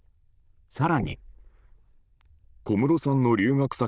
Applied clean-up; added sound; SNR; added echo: neural diffusion model UNIVERSE++.